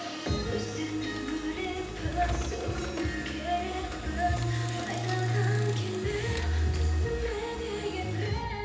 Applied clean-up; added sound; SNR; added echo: none; Printer; 12 dB; reverberation time 0.8 s.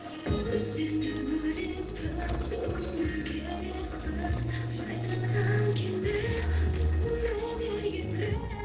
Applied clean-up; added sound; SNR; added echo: neural separator model SepFormer DNS4.